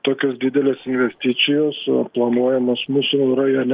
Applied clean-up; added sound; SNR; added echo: neural separator model SepFormer DNS4.